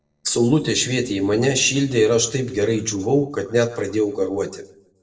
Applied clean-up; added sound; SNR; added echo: neural separator model SepFormer DNS4.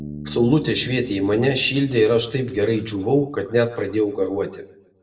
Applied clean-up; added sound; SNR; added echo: none; Bass guitar; 19 dB; reverberation time 0.6 s.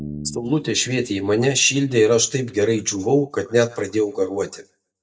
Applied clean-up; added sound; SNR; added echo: neural mask model DeepFilterNet 3.